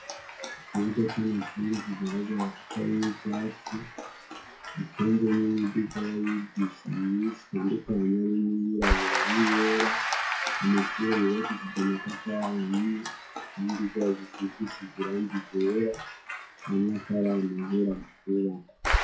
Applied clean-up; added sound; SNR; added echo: classical method WPE with log-MMSE.